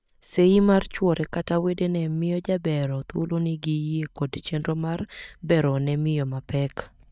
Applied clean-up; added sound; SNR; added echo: neural mask model DeepFilterNet 3.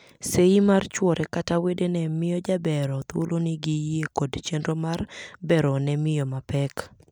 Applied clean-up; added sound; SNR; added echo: none; none; none; none.